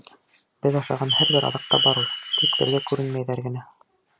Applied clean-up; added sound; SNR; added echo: none; Bird; -3 dB; none.